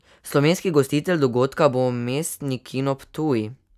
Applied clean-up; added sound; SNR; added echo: none; none; none; none.